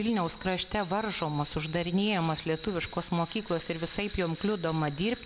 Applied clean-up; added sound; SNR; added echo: none; Tools; 7 dB; none.